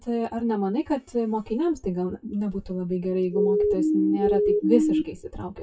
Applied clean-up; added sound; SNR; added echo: classical method WPE with log-MMSE.